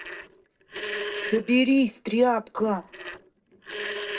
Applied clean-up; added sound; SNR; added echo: neural separator model SepFormer DNS4.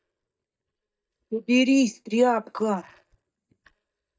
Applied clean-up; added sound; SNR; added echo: neural mask model DeepFilterNet 3.